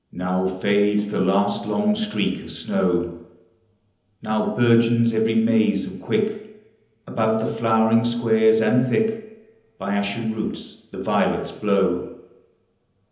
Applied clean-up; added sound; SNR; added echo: none; none; none; reverberation time 0.9 s.